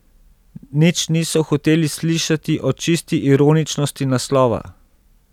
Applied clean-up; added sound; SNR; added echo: none; none; none; none.